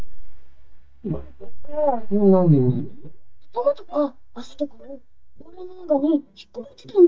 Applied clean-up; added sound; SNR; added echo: neural mask model DeepFilterNet 3.